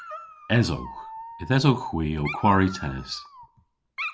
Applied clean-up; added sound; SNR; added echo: none; Dog; 13 dB; none.